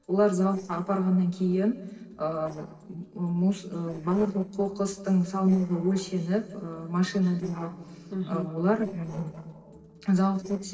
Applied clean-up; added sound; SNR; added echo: neural separator model SepFormer DNS4.